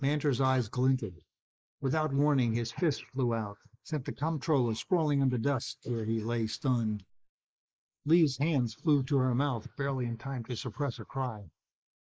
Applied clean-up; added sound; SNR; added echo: neural mask model Resemble Enhance denoiser.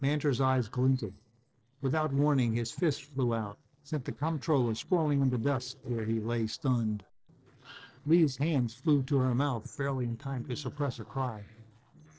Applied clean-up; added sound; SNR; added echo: neural separator model SepFormer DNS4.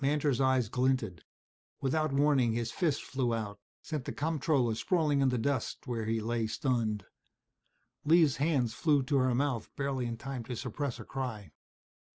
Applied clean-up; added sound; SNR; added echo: none; none; none; none.